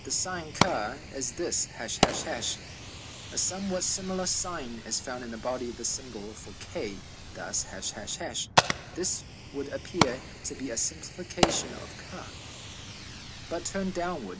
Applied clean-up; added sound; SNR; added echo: none; Fire; 0 dB; none.